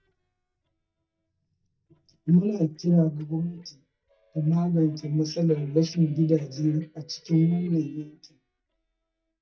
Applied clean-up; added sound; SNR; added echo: neural mask model DeepFilterNet 3.